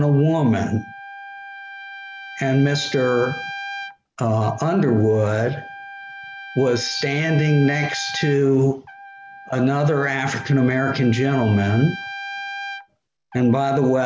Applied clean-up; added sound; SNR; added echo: none; Trumpet; 14 dB; none.